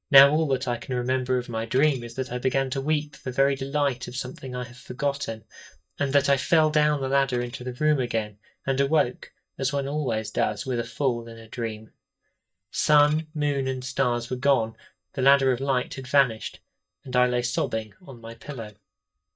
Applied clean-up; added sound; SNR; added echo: neural mask model DeepFilterNet 3.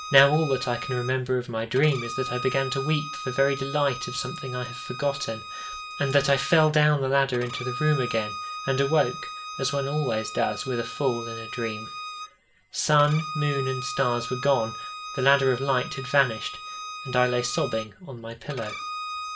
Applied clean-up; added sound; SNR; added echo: none; Bowed string instrument; 10 dB; reverberation time 0.3 s.